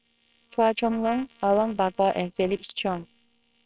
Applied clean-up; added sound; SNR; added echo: neural separator model SepFormer WHAMR!.